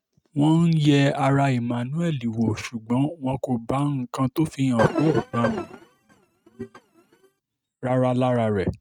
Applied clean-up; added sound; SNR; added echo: neural mask model RNNoise.